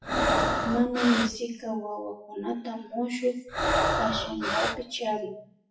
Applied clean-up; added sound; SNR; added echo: classical method WPE with log-MMSE.